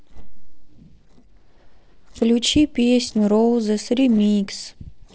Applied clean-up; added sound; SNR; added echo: neural separator model SepFormer DNS4.